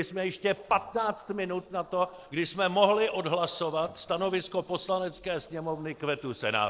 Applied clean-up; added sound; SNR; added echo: neural separator model SepFormer DNS4.